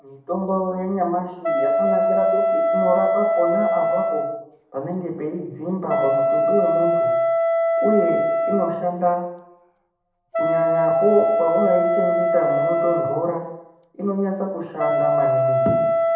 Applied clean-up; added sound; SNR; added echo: none; Wind instrument, woodwind instrument; -4 dB; reverberation time 0.8 s.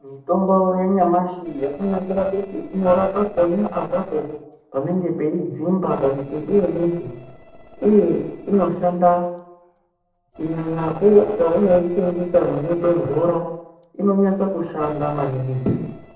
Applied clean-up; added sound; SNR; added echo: neural separator model SepFormer DNS4.